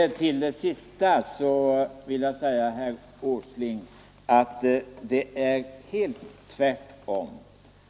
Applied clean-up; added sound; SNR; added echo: none; none; none; none.